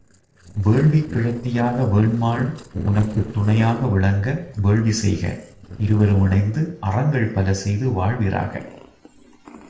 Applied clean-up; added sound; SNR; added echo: neural separator model SepFormer DNS4.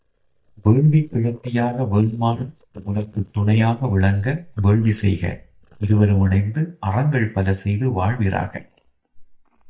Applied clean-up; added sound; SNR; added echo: neural mask model DeepFilterNet 3.